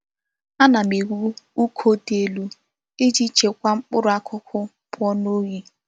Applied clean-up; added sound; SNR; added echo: none; none; none; none.